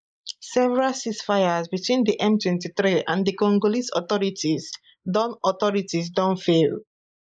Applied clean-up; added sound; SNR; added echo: neural mask model Resemble Enhance denoiser.